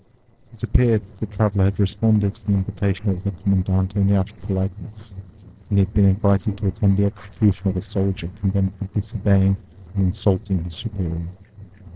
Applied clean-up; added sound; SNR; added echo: neural separator model SepFormer DNS4.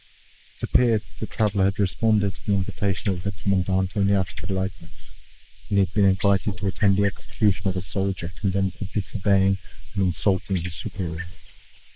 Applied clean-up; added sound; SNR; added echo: neural mask model Resemble Enhance denoiser.